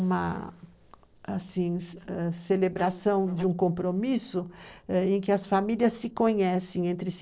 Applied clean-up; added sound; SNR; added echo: neural separator model SepFormer DNS4.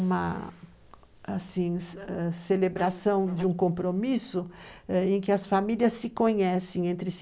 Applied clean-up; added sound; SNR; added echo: none; Insect; 19 dB; none.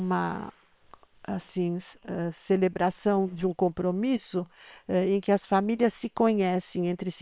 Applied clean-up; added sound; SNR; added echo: neural separator model SepFormer WHAM!.